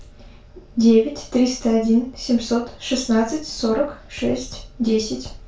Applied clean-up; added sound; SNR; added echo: none; none; none; reverberation time 0.3 s.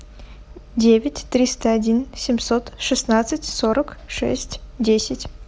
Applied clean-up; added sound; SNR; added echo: none; none; none; none.